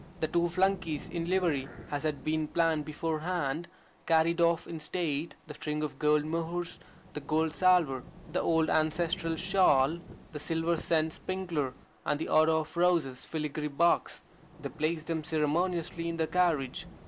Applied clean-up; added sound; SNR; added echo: none; Rain / Thunderstorm + Growling; 20 dB; none.